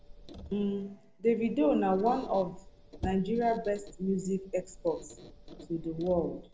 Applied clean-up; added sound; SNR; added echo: none; Squeak; 15 dB; none.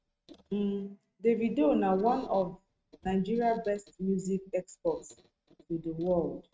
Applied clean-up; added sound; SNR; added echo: neural mask model RNNoise.